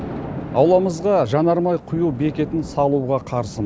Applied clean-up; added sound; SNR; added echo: none; Thunder; 13 dB; none.